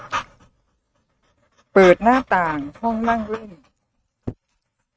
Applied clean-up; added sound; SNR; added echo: neural mask model RNNoise.